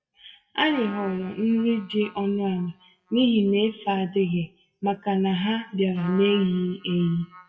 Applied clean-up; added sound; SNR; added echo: classical method WPE with log-MMSE.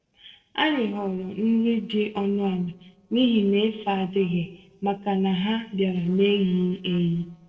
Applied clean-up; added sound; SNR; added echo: neural separator model SepFormer DNS4.